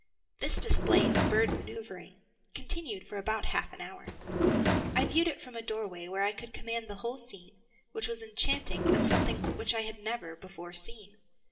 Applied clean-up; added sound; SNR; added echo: none; Drawer open or close; -2 dB; reverberation time 0.8 s.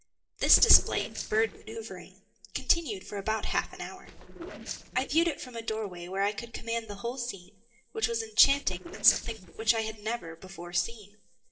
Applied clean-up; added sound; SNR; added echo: neural separator model SepFormer DNS4.